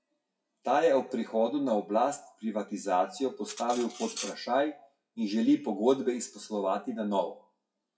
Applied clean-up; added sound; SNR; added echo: classical method WPE with log-MMSE.